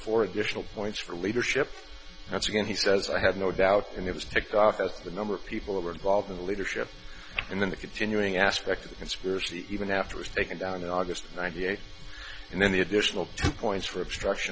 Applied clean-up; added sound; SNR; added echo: none; none; none; none.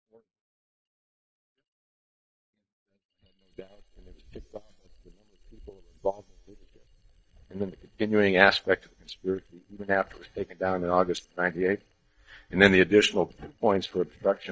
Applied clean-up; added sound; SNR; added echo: neural mask model DeepFilterNet 3.